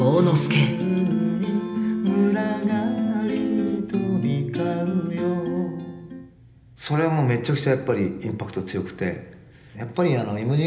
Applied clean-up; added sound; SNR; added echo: none; none; none; reverberation time 0.8 s.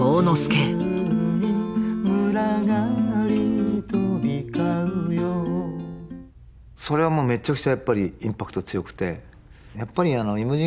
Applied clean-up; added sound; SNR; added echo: none; none; none; none.